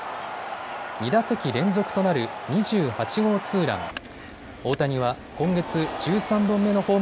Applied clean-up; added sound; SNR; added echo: none; none; none; none.